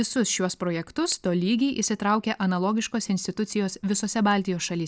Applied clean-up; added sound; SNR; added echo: none; none; none; none.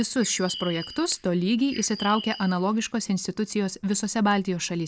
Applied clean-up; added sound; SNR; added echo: none; Bird; 14 dB; none.